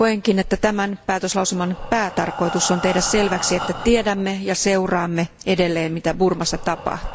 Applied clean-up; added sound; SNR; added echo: none; Breathing; 13 dB; none.